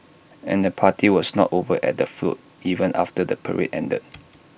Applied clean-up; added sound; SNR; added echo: none; none; none; none.